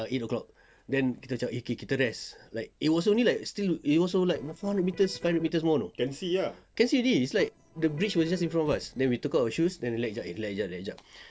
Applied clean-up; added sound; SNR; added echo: neural separator model SepFormer DNS4.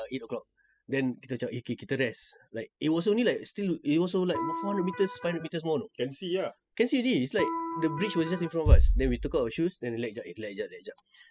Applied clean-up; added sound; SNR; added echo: classical method spectral subtraction.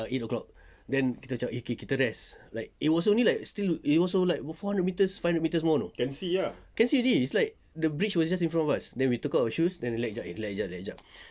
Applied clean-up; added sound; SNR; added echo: none; none; none; none.